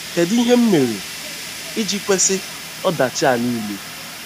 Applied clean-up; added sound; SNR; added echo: none; Fire; 11 dB; none.